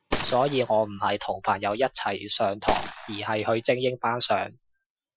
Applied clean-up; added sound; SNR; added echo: classical method Wiener filter.